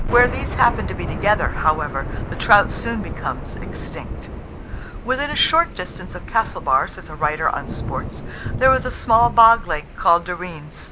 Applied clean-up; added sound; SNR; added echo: none; Thunder / Rain; 8 dB; none.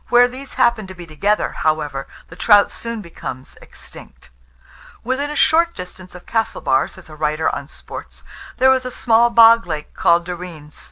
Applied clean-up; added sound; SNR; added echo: none; none; none; none.